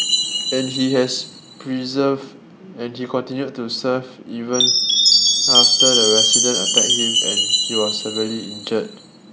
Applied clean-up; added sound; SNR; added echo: none; Chime; -4 dB; none.